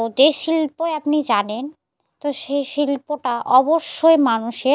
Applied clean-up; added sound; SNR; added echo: none; none; none; none.